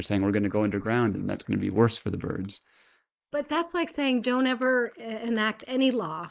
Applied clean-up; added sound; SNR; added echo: neural mask model Resemble Enhance denoiser.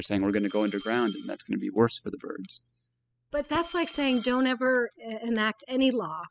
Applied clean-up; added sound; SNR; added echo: classical method spectral subtraction.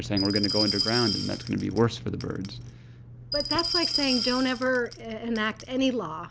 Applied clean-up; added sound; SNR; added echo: none; Glass; 4 dB; none.